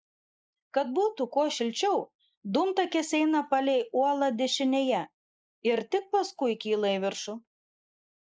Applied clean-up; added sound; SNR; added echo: neural mask model Resemble Enhance denoiser.